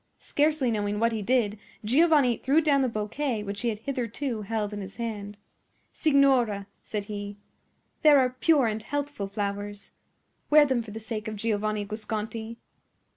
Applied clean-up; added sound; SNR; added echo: none; none; none; none.